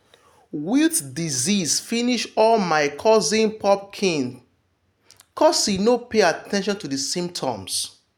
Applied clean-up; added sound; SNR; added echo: none; none; none; none.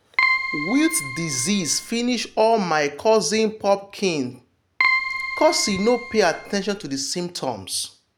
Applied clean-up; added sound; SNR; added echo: none; Keyboard (musical); 4 dB; none.